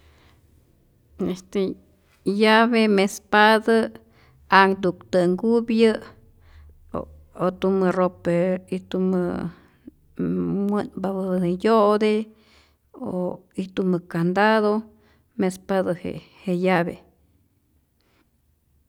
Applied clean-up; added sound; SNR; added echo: none; none; none; none.